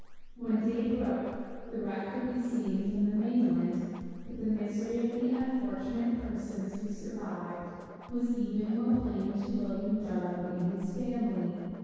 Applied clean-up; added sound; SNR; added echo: none; Scratching (performance technique); 15 dB; reverberation time 2.0 s.